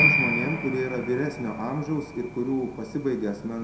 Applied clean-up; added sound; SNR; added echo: none; Piano; 1 dB; reverberation time 0.6 s.